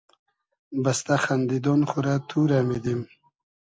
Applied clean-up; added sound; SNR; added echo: none; none; none; none.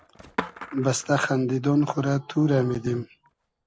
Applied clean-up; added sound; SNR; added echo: none; Skateboard; 16 dB; none.